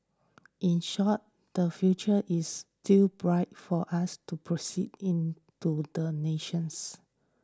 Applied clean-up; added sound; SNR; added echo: none; none; none; none.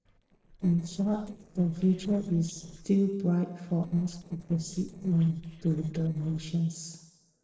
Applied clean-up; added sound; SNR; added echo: neural separator model SepFormer DNS4.